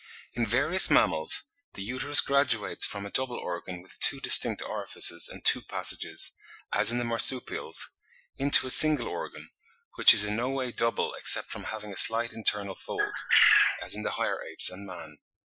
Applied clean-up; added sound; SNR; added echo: classical method Wiener filter.